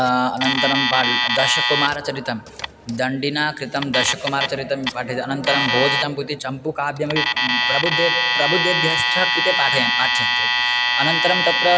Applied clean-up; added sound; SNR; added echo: none; Alarm; -2 dB; none.